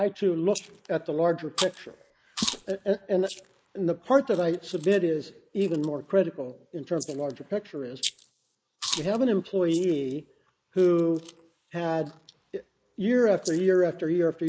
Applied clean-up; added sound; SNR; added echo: neural mask model Resemble Enhance denoiser.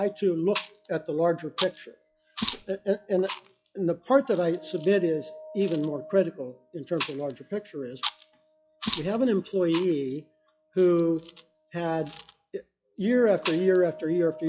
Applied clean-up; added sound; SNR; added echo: classical method log-MMSE.